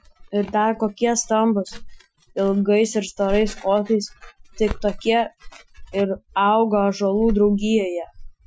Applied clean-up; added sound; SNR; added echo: classical method Wiener filter.